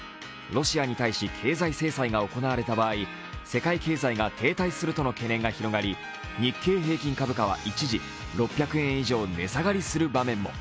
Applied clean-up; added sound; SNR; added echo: none; none; none; none.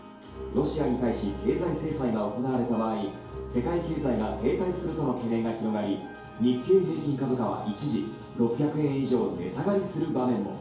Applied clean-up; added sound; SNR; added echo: none; Bowed string instrument; 12 dB; reverberation time 2.4 s.